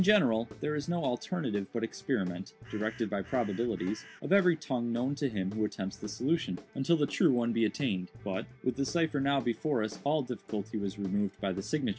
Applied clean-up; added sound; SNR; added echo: none; Guitar / Drum + Bird; 19 dB; none.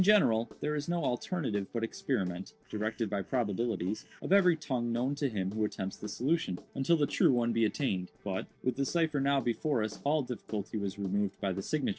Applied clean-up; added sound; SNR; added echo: neural separator model SepFormer DNS4.